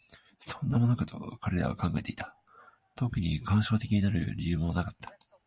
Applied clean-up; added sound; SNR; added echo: none; none; none; none.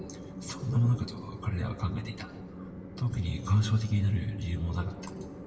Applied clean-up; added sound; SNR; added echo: none; Train; 11 dB; reverberation time 0.9 s.